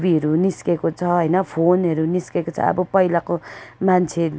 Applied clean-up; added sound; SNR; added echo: none; none; none; none.